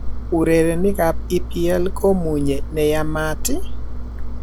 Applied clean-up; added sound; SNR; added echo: none; Engine; 2 dB; none.